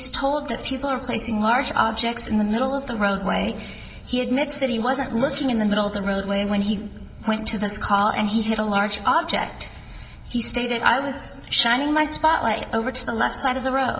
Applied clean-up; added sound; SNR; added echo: none; none; none; reverberation time 2.4 s.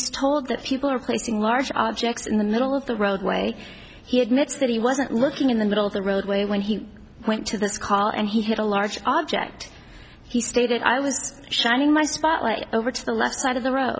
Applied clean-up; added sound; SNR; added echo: none; none; none; none.